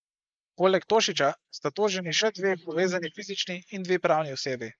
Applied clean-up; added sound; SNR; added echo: neural mask model Resemble Enhance denoiser.